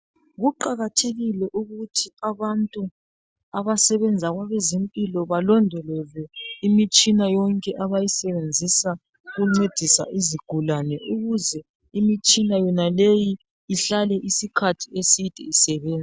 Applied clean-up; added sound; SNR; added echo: none; none; none; none.